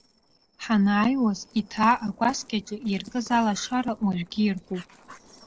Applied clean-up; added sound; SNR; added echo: neural separator model SepFormer DNS4.